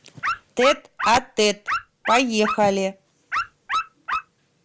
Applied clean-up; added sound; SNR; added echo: none; Dog; 5 dB; none.